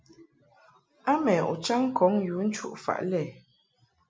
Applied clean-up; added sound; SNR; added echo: none; none; none; none.